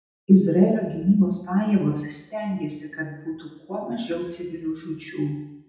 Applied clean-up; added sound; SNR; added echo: none; none; none; reverberation time 0.8 s.